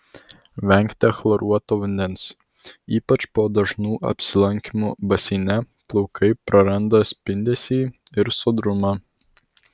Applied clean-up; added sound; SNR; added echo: none; none; none; none.